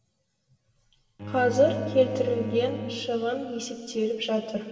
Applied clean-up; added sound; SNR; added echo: none; Bowed string instrument; 10 dB; reverberation time 2.7 s.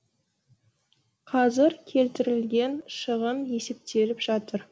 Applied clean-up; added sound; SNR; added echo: none; none; none; none.